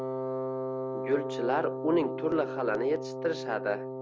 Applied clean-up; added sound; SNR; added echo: none; Wind instrument, woodwind instrument; 4 dB; none.